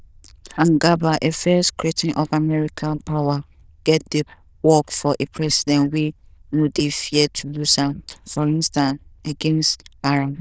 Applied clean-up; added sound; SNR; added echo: neural diffusion model UNIVERSE++.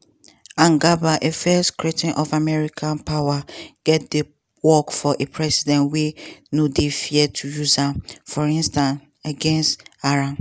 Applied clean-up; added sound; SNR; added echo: none; none; none; none.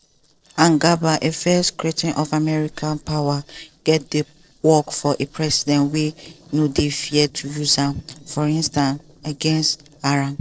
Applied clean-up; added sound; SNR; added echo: neural separator model SepFormer DNS4.